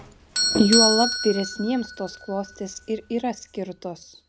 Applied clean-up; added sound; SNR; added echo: none; Doorbell; 2 dB; none.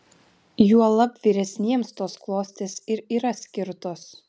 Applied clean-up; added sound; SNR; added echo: none; none; none; none.